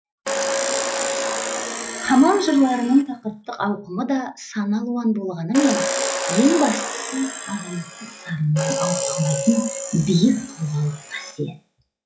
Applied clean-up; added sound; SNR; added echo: classical method log-MMSE.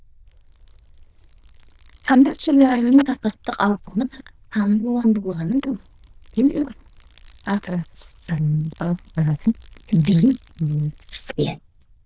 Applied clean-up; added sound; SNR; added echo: neural diffusion model UNIVERSE++.